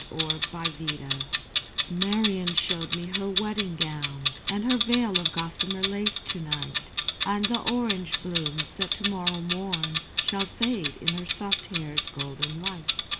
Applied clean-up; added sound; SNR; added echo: none; Clock; -5 dB; none.